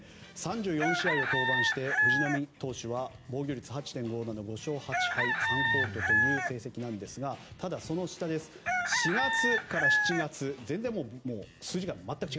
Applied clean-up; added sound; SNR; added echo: none; Chicken, rooster; -4 dB; none.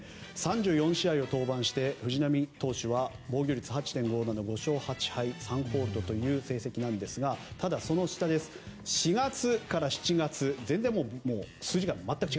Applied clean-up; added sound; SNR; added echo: none; none; none; none.